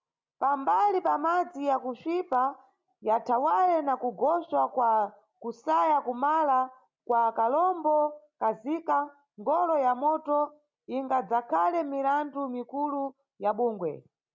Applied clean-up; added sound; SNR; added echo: none; none; none; none.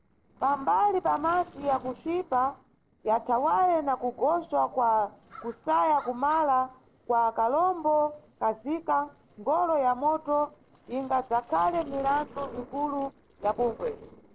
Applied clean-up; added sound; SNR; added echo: neural separator model SepFormer DNS4.